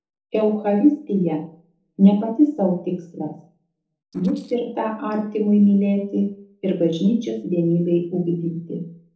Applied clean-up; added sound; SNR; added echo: neural separator model SepFormer DNS4.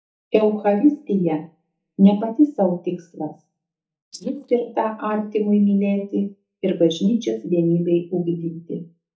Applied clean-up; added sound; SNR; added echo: neural mask model DeepFilterNet 3.